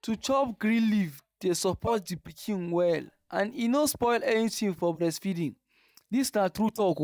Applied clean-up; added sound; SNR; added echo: neural mask model DeepFilterNet 3.